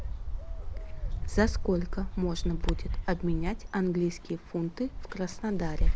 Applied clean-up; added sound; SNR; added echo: none; Bird; -1 dB; none.